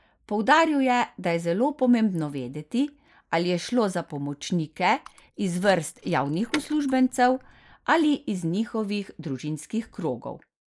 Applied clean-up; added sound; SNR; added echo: neural mask model Resemble Enhance denoiser.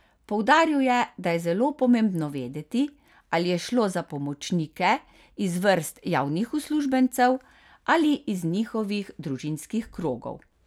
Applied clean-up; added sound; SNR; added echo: none; none; none; none.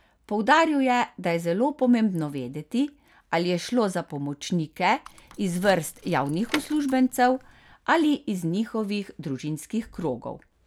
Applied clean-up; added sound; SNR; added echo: none; Door / Car; 15 dB; none.